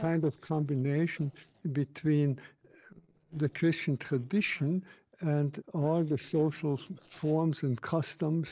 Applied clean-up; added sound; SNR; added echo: neural separator model SepFormer DNS4.